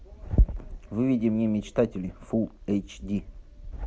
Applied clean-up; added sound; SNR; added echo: none; none; none; none.